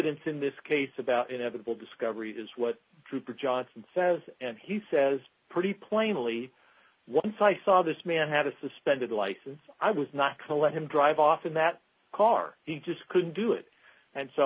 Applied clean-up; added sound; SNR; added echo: none; none; none; none.